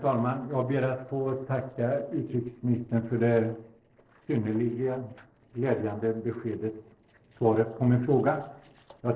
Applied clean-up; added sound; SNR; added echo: neural separator model SepFormer DNS4.